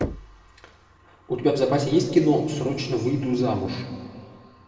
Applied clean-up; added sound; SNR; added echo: none; Knock; 13 dB; reverberation time 1.7 s.